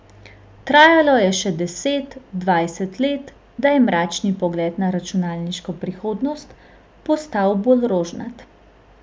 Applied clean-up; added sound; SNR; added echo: none; none; none; none.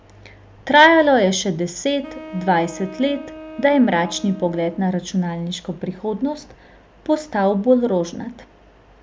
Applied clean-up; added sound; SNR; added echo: none; Wind instrument, woodwind instrument; 17 dB; none.